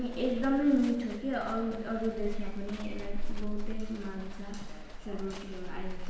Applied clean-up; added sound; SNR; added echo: none; Livestock, farm animals, working animals; 2 dB; reverberation time 1.1 s.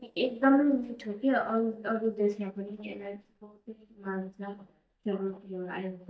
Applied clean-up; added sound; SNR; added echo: neural mask model DeepFilterNet 3.